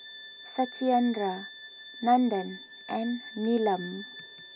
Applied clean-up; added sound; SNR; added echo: none; Bowed string instrument; 14 dB; none.